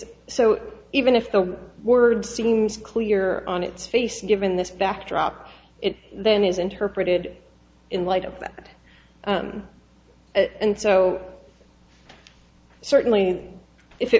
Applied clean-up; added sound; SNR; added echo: none; none; none; none.